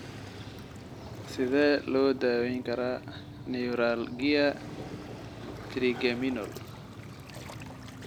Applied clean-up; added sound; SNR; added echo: none; Waves, surf; 12 dB; none.